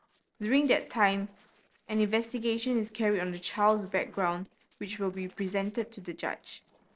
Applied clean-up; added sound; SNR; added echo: neural separator model SepFormer DNS4.